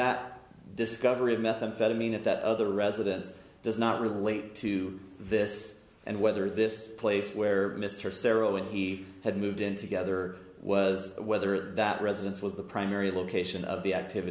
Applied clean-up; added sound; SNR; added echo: none; none; none; none.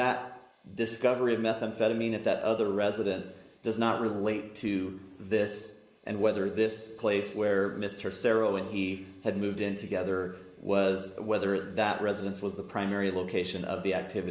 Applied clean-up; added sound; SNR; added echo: neural mask model Resemble Enhance denoiser.